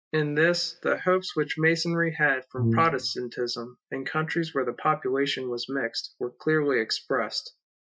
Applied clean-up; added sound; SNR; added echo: classical method Wiener filter.